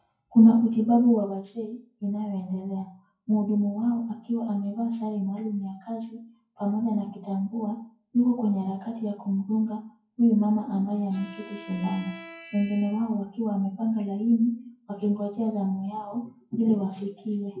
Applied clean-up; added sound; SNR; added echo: classical method WPE with log-MMSE.